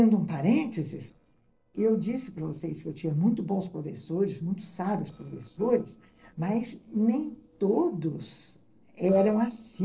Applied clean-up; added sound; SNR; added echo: neural separator model SepFormer DNS4.